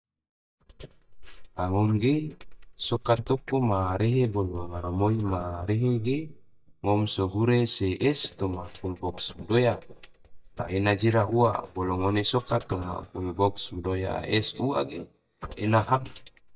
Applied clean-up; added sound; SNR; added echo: neural mask model DeepFilterNet 3.